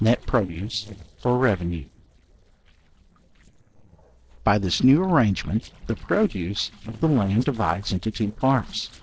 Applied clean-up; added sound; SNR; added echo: neural separator model SepFormer DNS4.